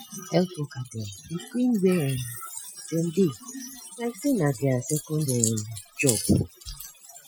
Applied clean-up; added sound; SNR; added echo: classical method Wiener filter.